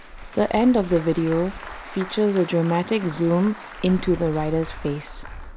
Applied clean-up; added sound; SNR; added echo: none; Applause + Dog; 14 dB; none.